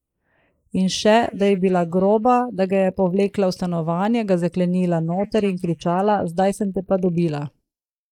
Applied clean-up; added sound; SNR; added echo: neural mask model Resemble Enhance denoiser.